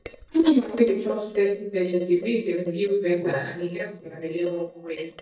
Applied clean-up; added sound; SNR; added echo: neural mask model DeepFilterNet 3.